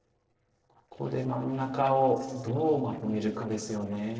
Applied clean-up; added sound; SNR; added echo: neural separator model SepFormer DNS4.